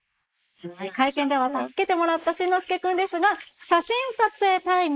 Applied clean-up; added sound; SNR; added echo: neural mask model Resemble Enhance denoiser.